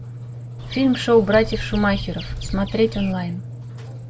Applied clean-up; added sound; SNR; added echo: none; Bird vocalization, bird call, bird song + Cricket; 12 dB; none.